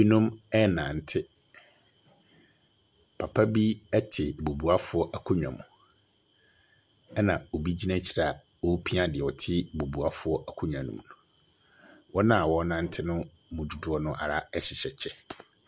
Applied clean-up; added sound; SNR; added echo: none; none; none; none.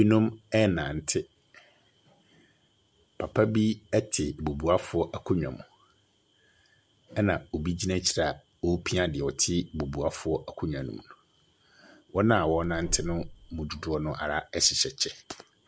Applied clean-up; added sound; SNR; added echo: none; Bird; 10 dB; none.